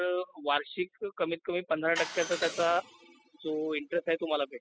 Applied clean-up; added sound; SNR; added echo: classical method spectral subtraction.